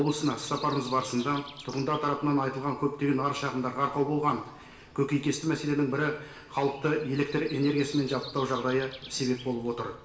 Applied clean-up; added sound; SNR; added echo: none; Breathing; 20 dB; reverberation time 0.7 s.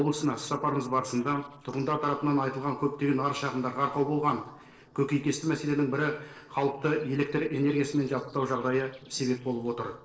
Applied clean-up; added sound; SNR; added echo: neural separator model SepFormer DNS4.